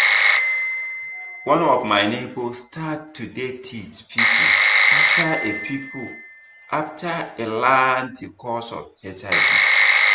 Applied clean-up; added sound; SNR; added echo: none; Telephone; -3 dB; none.